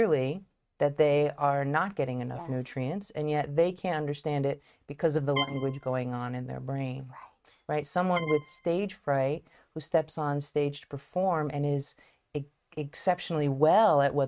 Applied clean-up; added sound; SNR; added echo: neural mask model RNNoise.